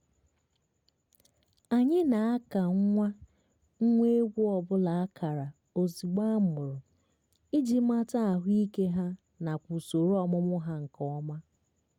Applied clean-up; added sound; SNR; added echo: none; none; none; none.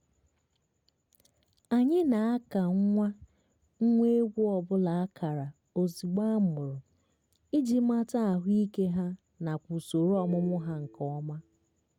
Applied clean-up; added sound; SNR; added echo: none; Telephone; 19 dB; none.